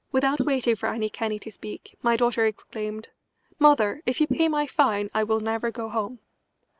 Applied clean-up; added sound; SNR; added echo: neural mask model Resemble Enhance denoiser.